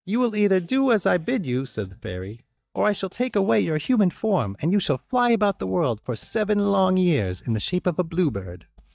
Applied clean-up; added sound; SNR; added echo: neural mask model DeepFilterNet 3.